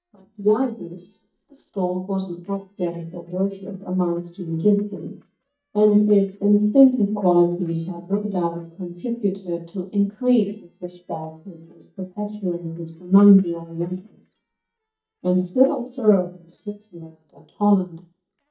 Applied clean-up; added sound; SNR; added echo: neural mask model DeepFilterNet 3.